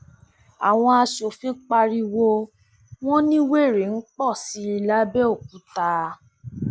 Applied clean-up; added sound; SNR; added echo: none; none; none; none.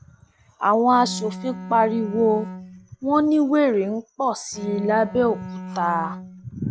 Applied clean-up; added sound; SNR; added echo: none; Bowed string instrument; 12 dB; none.